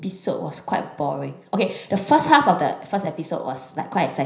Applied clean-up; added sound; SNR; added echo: none; none; none; reverberation time 0.5 s.